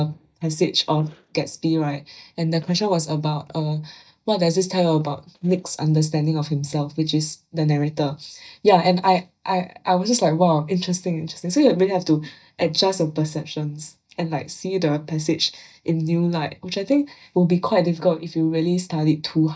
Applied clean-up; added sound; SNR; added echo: neural mask model DeepFilterNet 3.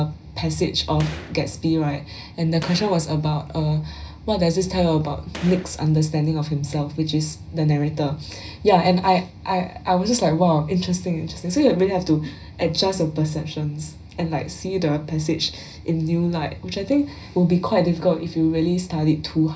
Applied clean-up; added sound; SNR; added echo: none; Gunshot, gunfire; 18 dB; reverberation time 0.4 s.